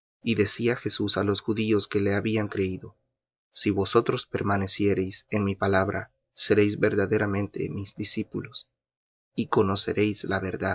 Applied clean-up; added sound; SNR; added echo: none; none; none; none.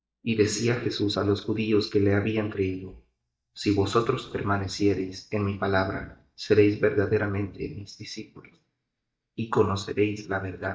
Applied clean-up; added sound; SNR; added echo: neural mask model DeepFilterNet 3.